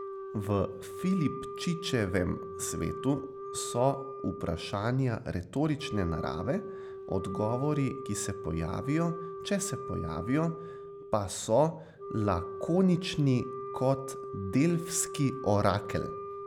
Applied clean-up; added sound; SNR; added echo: none; Wind instrument, woodwind instrument; 9 dB; none.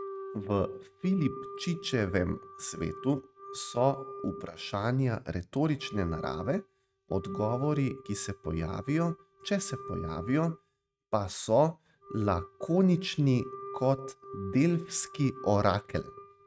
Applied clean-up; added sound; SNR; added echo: neural mask model RNNoise.